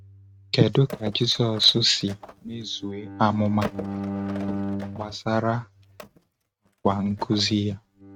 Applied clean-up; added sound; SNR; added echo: neural mask model RNNoise.